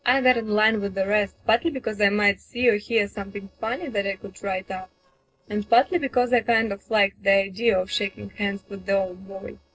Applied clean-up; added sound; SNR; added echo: neural separator model SepFormer DNS4.